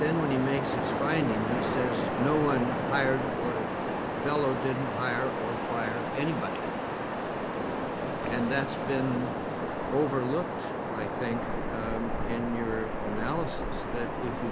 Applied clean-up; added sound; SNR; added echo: none; Waves, surf; -1 dB; none.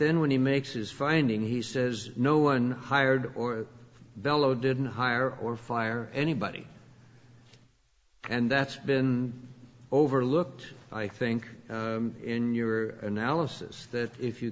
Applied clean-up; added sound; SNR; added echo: none; none; none; none.